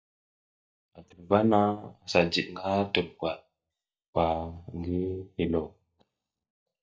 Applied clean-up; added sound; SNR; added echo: neural mask model DeepFilterNet 3.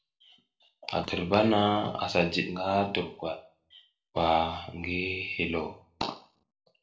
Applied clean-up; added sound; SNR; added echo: neural separator model SepFormer DNS4.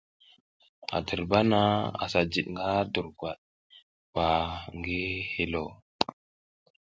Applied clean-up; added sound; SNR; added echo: none; none; none; none.